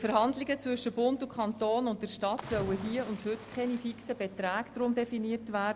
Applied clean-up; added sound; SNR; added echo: none; Cricket / Waves, surf; 16 dB; none.